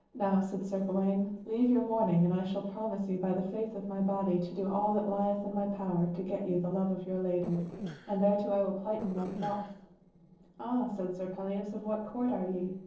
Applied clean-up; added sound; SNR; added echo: neural separator model SepFormer DNS4.